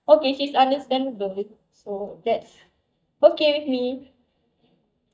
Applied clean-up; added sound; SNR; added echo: neural mask model DeepFilterNet 3.